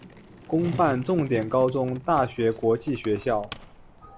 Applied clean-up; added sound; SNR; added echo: none; Skateboard; 15 dB; none.